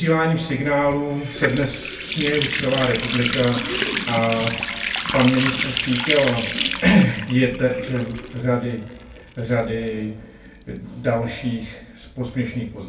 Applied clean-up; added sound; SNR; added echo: none; Water tap, faucet; 5 dB; reverberation time 0.3 s.